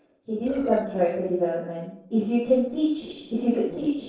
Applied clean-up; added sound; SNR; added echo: neural separator model SepFormer DNS4.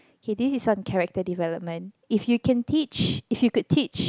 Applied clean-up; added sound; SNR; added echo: none; none; none; none.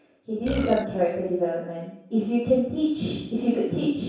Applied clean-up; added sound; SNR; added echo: none; Burping, eructation; 3 dB; reverberation time 0.7 s.